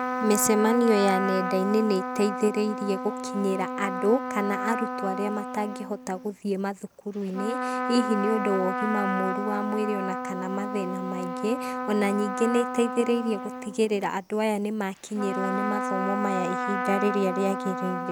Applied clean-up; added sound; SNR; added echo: none; Trumpet; 4 dB; none.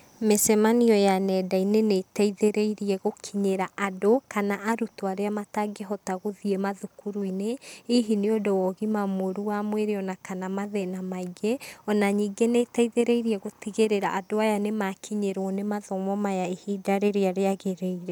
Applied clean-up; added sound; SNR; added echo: none; none; none; none.